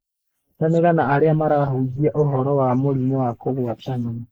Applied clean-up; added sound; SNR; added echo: neural mask model Resemble Enhance denoiser.